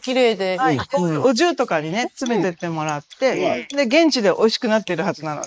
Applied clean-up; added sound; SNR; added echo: neural mask model Resemble Enhance denoiser.